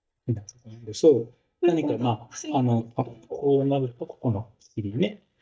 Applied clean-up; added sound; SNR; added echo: neural mask model DeepFilterNet 3.